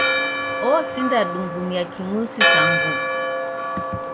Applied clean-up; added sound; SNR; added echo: none; Church bell; -3 dB; none.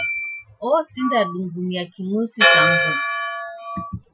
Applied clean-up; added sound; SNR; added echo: classical method Wiener filter.